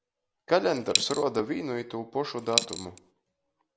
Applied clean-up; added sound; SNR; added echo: none; Coin (dropping); 1 dB; none.